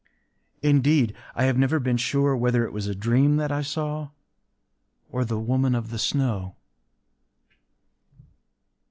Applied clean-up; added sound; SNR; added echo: none; none; none; none.